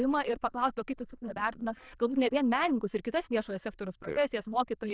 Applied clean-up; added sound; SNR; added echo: neural diffusion model UNIVERSE++.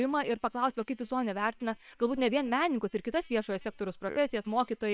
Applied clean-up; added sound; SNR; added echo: neural separator model SepFormer WHAM!.